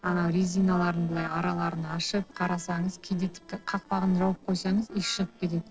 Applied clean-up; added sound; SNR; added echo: neural separator model SepFormer DNS4.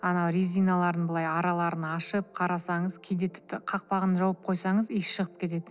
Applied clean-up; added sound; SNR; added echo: none; none; none; none.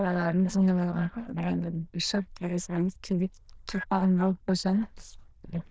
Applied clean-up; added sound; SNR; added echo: neural diffusion model UNIVERSE++.